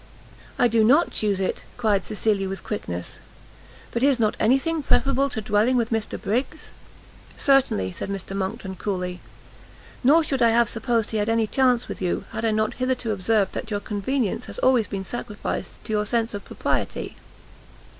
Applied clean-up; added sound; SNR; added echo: none; none; none; none.